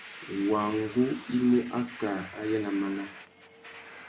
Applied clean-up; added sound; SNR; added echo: none; Domestic sounds, home sounds; 15 dB; none.